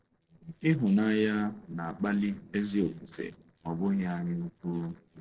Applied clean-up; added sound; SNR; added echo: neural separator model SepFormer DNS4.